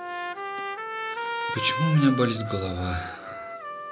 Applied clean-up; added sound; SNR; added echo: none; Trumpet; 5 dB; none.